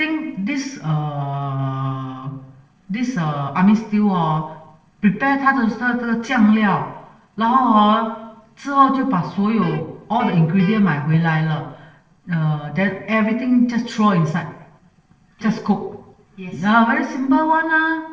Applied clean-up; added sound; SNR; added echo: neural separator model SepFormer DNS4.